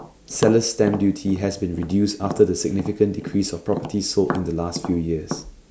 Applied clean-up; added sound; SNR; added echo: none; Tap; 11 dB; none.